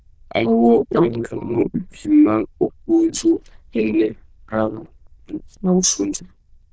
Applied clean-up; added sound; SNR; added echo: neural diffusion model UNIVERSE++.